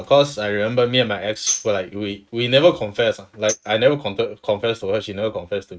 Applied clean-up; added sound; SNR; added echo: neural mask model RNNoise.